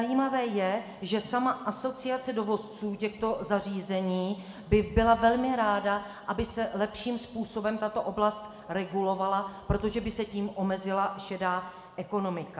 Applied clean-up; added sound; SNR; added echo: none; none; none; reverberation time 1.1 s.